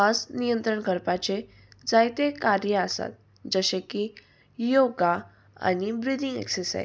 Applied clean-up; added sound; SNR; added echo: none; none; none; none.